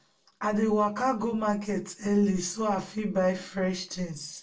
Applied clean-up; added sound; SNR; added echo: none; none; none; reverberation time 0.3 s.